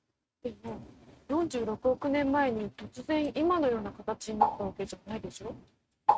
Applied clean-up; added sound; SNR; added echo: neural mask model RNNoise.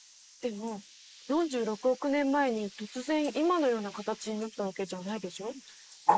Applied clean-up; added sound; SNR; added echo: neural mask model Resemble Enhance denoiser.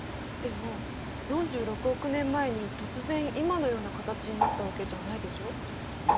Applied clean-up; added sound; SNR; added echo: none; Bird; 1 dB; none.